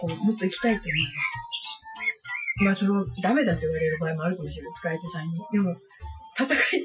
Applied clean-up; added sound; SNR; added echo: classical method Wiener filter.